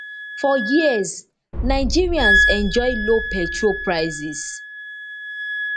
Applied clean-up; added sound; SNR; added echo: none; Boom + Wind instrument, woodwind instrument; 1 dB; none.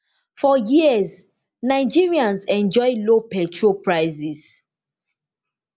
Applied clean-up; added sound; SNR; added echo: none; none; none; none.